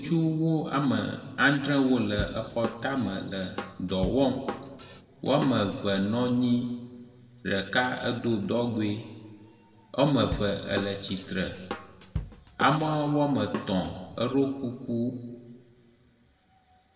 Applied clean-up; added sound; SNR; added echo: none; Drum / Drum kit; 10 dB; reverberation time 1.4 s.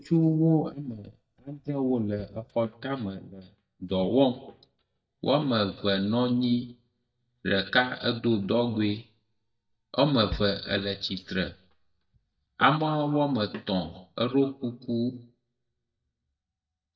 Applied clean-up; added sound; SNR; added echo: neural mask model DeepFilterNet 3.